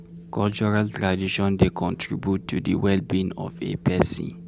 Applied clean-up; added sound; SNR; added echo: none; Wind; 19 dB; none.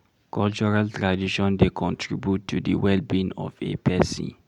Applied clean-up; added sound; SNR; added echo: none; none; none; none.